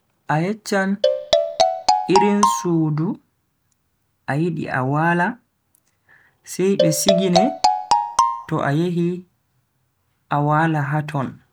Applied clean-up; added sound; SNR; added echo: none; Marimba, xylophone; -3 dB; none.